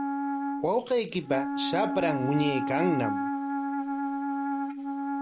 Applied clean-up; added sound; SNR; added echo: none; Wind instrument, woodwind instrument; 0 dB; none.